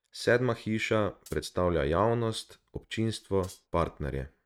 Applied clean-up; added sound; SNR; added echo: neural mask model RNNoise.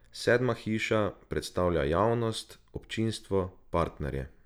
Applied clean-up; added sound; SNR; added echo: none; none; none; none.